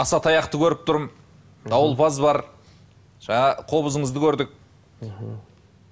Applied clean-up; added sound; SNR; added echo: none; none; none; none.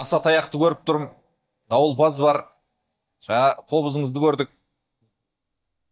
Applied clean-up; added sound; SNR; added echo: neural mask model DeepFilterNet 3.